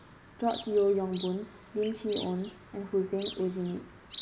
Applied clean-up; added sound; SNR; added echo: none; Chirp, tweet; 8 dB; none.